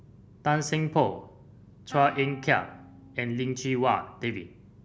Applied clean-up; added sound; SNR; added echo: none; Wind instrument, woodwind instrument; 20 dB; none.